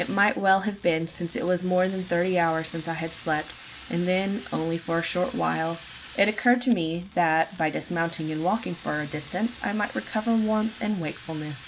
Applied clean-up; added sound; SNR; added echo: none; Fire; 18 dB; none.